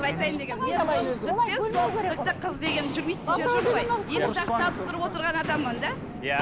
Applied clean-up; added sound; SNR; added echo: none; Walk, footsteps; 8 dB; none.